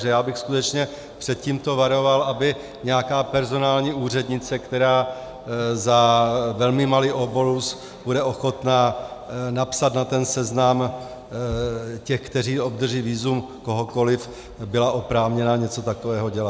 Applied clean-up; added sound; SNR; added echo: none; none; none; none.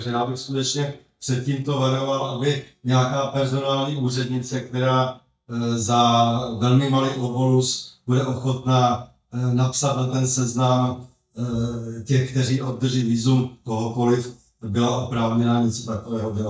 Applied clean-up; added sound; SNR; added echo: neural mask model DeepFilterNet 3.